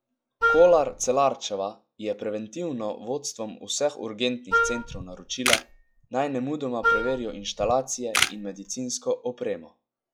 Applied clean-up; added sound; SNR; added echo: classical method log-MMSE.